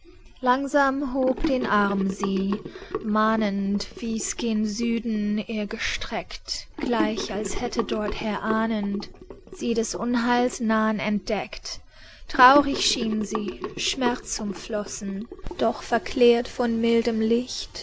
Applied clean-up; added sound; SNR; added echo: none; Sink (filling or washing) / Gurgling; 11 dB; none.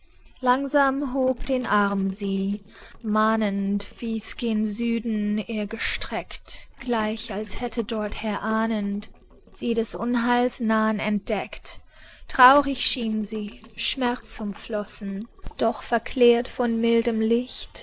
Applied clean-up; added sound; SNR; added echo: neural separator model SepFormer DNS4.